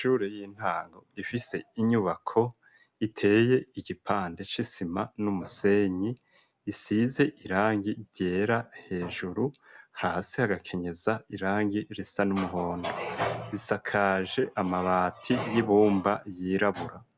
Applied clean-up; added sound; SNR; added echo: none; none; none; none.